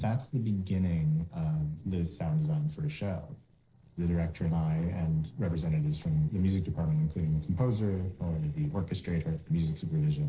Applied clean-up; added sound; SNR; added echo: neural separator model SepFormer DNS4.